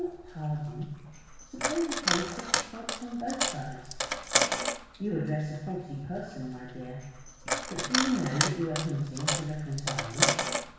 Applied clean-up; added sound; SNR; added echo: none; Coin (dropping); -1 dB; reverberation time 1.1 s.